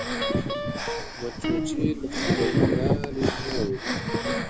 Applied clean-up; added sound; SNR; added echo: none; Guitar + Breathing; 2 dB; none.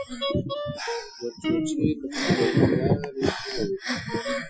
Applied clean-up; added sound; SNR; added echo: classical method Wiener filter.